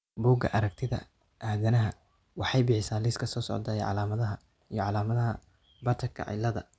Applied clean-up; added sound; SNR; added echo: none; none; none; none.